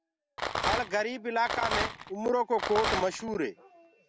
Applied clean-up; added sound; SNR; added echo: none; Rattle; 1 dB; none.